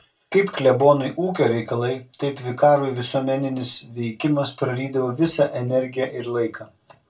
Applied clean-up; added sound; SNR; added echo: none; none; none; reverberation time 0.2 s.